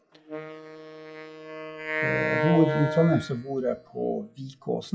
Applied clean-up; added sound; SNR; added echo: classical method WPE with log-MMSE.